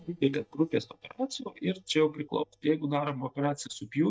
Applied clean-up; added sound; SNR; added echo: neural mask model DeepFilterNet 3.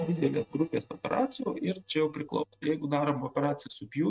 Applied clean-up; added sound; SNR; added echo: neural mask model RNNoise.